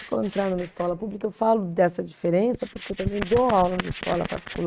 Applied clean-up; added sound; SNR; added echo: neural mask model RNNoise.